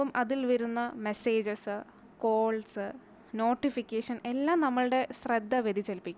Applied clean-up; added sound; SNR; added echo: none; none; none; none.